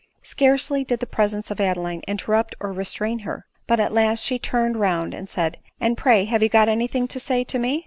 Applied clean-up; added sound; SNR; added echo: none; none; none; none.